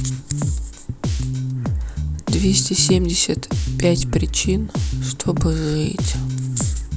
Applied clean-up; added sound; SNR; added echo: none; Bass guitar; 0 dB; none.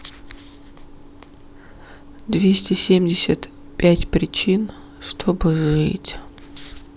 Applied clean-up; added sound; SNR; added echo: none; none; none; none.